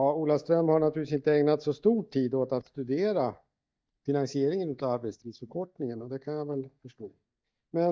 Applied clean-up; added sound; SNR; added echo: neural mask model DeepFilterNet 3.